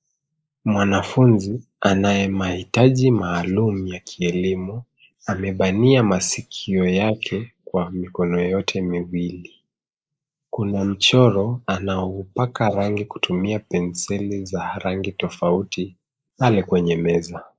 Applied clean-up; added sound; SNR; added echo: neural mask model Resemble Enhance denoiser.